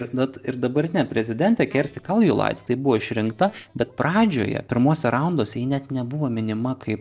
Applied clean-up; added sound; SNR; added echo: neural separator model SepFormer DNS4.